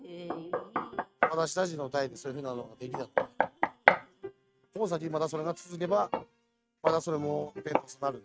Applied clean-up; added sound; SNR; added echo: neural mask model RNNoise.